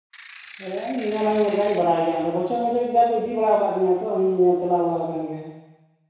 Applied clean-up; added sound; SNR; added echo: none; Ratchet, pawl / Percussion; 14 dB; reverberation time 1.1 s.